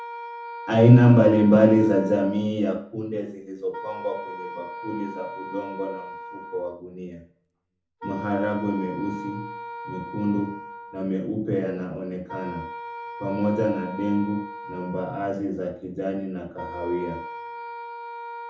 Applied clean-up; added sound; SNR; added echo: none; Wind instrument, woodwind instrument; 13 dB; reverberation time 0.6 s.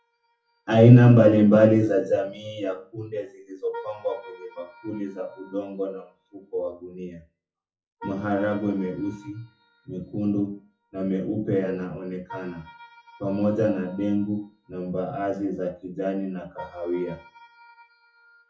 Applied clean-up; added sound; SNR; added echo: classical method WPE with log-MMSE.